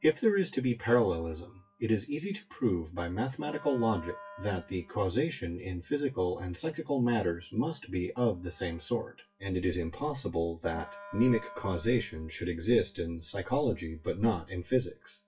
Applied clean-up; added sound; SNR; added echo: classical method WPE with log-MMSE.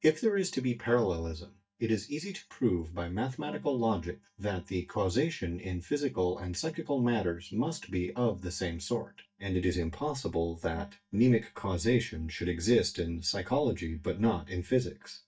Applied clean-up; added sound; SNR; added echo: neural mask model DeepFilterNet 3.